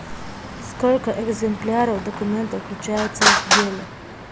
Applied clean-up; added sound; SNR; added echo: none; Traffic noise, roadway noise; 1 dB; none.